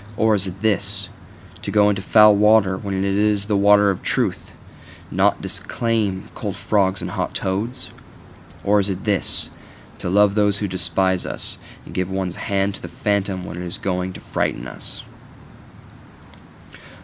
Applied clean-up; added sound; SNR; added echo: none; none; none; none.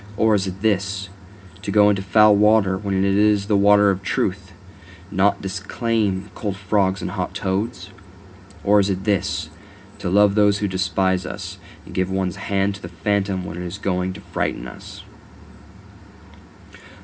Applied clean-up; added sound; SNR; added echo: none; none; none; reverberation time 0.3 s.